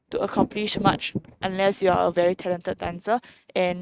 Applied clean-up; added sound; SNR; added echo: neural mask model RNNoise.